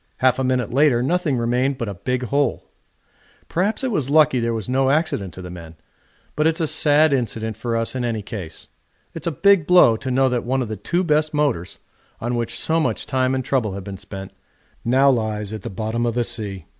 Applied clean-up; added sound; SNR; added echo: none; none; none; none.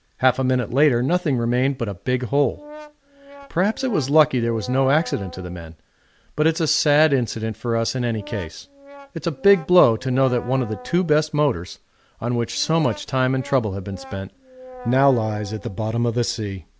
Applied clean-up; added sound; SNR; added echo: none; Brass instrument; 19 dB; none.